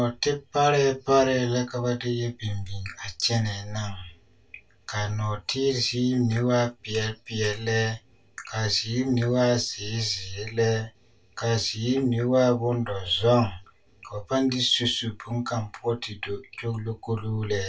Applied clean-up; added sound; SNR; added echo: none; none; none; reverberation time 0.2 s.